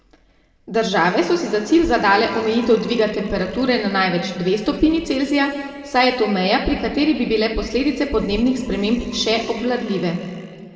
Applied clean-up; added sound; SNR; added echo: none; Burping, eructation; 18 dB; reverberation time 1.8 s.